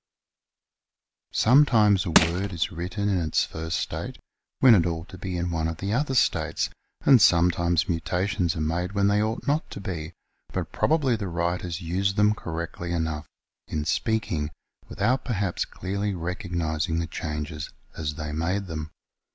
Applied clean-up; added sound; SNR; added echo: none; Crushing; -1 dB; none.